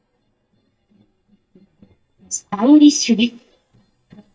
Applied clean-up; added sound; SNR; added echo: neural mask model DeepFilterNet 3.